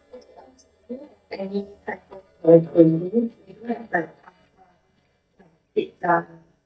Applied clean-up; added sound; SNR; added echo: neural mask model DeepFilterNet 3.